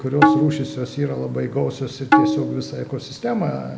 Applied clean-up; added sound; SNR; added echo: none; Tabla; -3 dB; none.